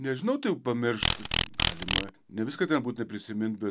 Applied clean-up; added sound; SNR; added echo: none; Insect; -2 dB; none.